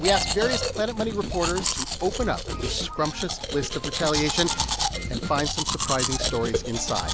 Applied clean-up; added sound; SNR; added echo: none; Domestic sounds, home sounds; 2 dB; none.